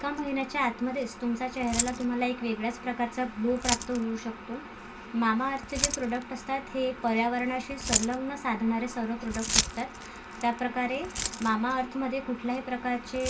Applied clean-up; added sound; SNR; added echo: none; Keys jangling; 6 dB; reverberation time 0.2 s.